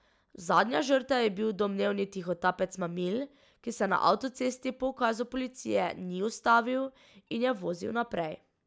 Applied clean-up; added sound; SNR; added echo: none; none; none; none.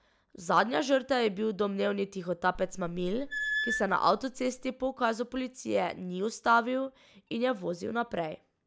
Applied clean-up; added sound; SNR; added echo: none; Squeak / Screech; 6 dB; none.